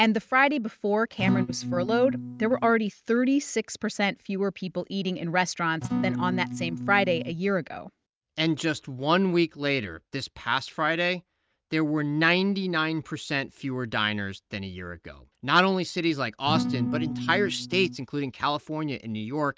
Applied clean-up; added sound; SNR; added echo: neural mask model RNNoise.